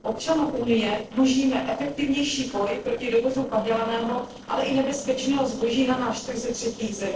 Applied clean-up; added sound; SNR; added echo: neural separator model SepFormer DNS4.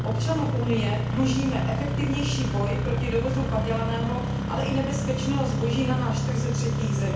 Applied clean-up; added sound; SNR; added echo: none; Engine starting; -3 dB; reverberation time 0.9 s.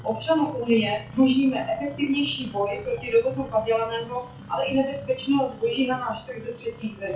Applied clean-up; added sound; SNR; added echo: classical method WPE with log-MMSE.